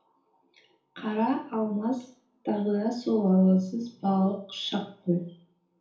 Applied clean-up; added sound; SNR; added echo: none; none; none; reverberation time 0.7 s.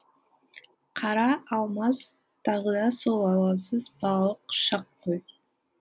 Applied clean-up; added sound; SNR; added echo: none; none; none; none.